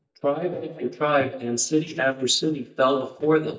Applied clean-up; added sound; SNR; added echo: neural mask model DeepFilterNet 3.